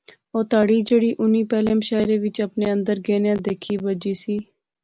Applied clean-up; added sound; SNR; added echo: none; none; none; none.